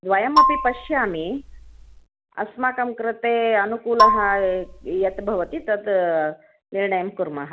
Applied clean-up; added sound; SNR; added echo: none; Marimba, xylophone; -1 dB; none.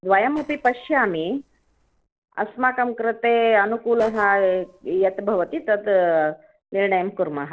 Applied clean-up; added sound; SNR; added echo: neural separator model SepFormer DNS4.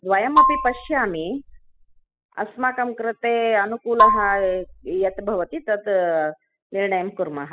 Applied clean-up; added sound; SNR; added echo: classical method spectral subtraction.